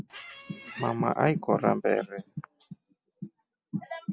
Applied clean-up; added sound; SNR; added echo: none; Squeak; 14 dB; none.